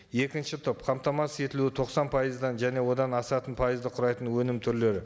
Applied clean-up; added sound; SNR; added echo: none; none; none; none.